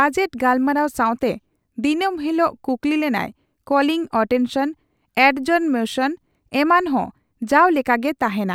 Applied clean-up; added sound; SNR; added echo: none; none; none; none.